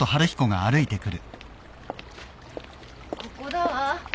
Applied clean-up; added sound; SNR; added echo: none; none; none; none.